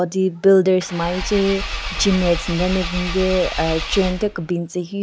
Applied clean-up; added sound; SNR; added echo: none; Engine / Car; 7 dB; none.